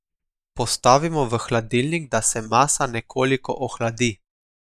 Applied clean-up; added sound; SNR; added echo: neural mask model Resemble Enhance denoiser.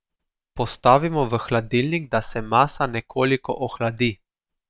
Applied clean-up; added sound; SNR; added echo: none; none; none; none.